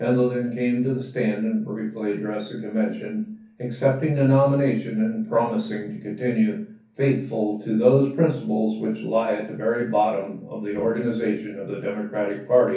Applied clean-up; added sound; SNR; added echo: none; none; none; reverberation time 0.6 s.